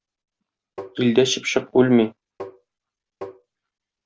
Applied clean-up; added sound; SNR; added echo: none; Tap; 14 dB; none.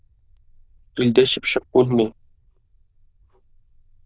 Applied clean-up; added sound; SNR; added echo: neural diffusion model UNIVERSE++.